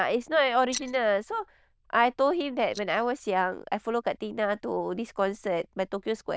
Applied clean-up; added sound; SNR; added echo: neural diffusion model UNIVERSE++.